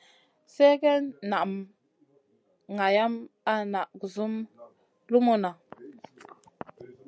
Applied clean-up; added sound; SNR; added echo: none; none; none; none.